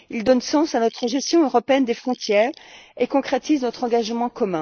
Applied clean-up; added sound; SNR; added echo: neural mask model Resemble Enhance denoiser.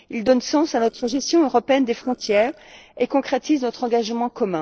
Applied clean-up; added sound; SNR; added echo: neural separator model SepFormer DNS4.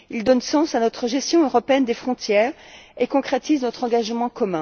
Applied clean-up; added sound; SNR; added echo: none; none; none; none.